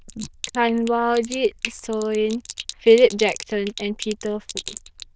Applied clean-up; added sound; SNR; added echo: neural diffusion model UNIVERSE++.